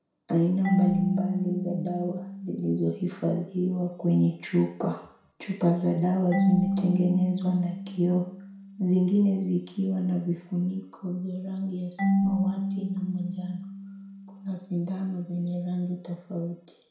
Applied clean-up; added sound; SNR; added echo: none; Marimba, xylophone / Wood; 4 dB; reverberation time 0.6 s.